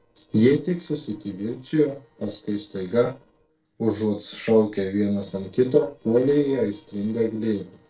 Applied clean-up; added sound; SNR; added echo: neural separator model SepFormer DNS4.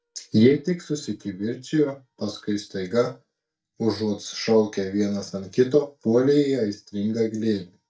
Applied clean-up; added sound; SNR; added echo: neural mask model DeepFilterNet 3.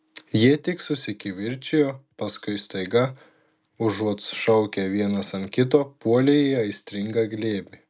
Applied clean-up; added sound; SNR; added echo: none; none; none; none.